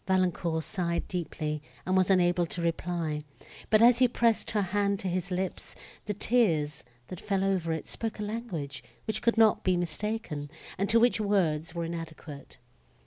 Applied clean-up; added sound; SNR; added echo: none; none; none; none.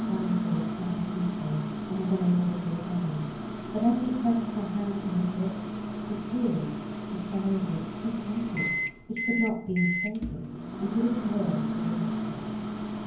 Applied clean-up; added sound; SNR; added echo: none; Microwave oven; 3 dB; reverberation time 0.9 s.